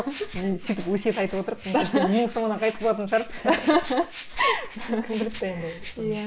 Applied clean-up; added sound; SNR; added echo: neural mask model Resemble Enhance denoiser.